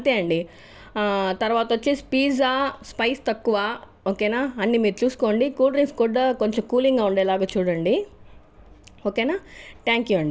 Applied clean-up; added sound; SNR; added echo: none; none; none; none.